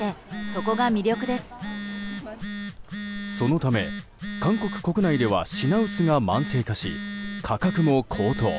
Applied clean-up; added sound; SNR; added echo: none; Telephone; 8 dB; none.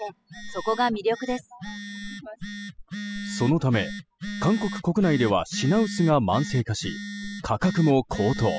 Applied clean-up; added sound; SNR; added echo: classical method spectral subtraction.